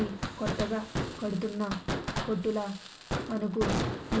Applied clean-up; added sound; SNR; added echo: none; Fireworks; 1 dB; reverberation time 0.3 s.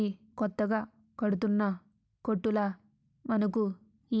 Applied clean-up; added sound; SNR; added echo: none; none; none; none.